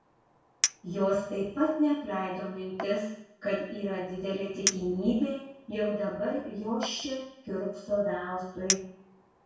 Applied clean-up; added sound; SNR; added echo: none; Chink, clink; 8 dB; reverberation time 0.6 s.